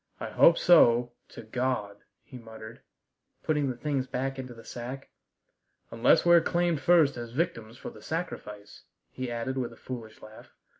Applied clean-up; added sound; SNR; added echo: none; none; none; none.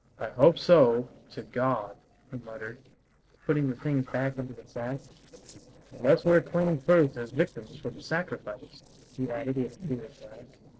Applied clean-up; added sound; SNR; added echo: neural separator model SepFormer DNS4.